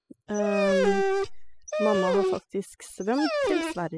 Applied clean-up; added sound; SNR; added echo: classical method spectral subtraction.